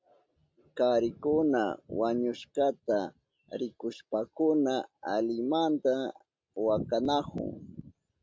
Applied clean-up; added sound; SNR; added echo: none; none; none; none.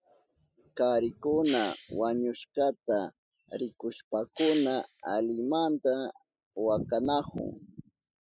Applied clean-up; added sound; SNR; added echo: classical method spectral subtraction.